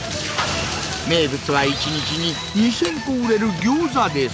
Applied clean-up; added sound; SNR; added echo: none; none; none; none.